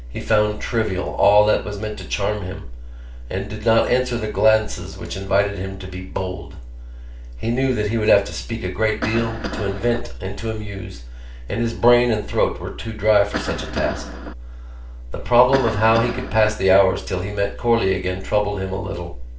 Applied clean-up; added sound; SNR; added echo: none; Cough; 9 dB; reverberation time 0.3 s.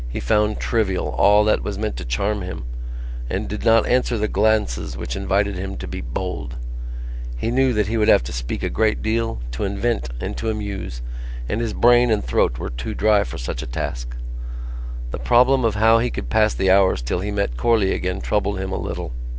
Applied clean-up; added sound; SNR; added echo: none; none; none; none.